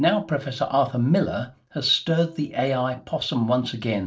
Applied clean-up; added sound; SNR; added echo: neural separator model SepFormer DNS4.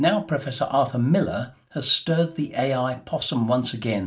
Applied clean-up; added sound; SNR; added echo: none; Bowed string instrument; 19 dB; reverberation time 0.3 s.